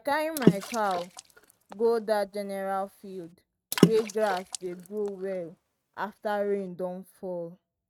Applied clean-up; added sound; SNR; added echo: neural mask model RNNoise.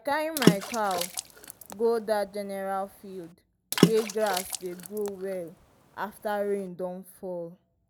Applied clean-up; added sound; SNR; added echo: none; Water / Splash, splatter; 0 dB; none.